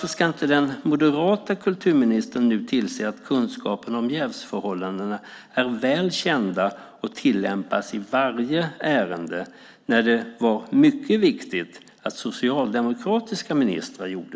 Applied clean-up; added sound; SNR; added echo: none; none; none; none.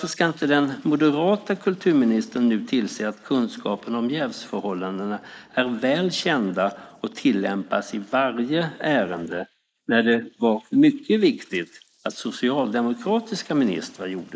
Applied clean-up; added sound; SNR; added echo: neural mask model Resemble Enhance denoiser.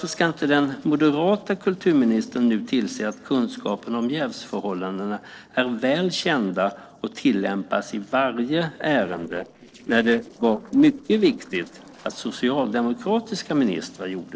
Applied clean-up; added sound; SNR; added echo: neural separator model SepFormer DNS4.